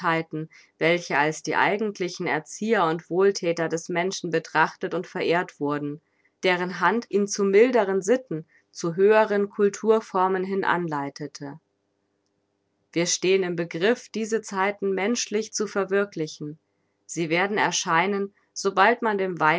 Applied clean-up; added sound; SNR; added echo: none; none; none; none.